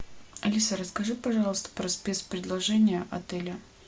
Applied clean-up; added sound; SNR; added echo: none; none; none; none.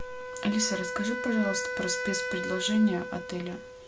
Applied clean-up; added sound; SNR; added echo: none; Wind instrument, woodwind instrument; 5 dB; none.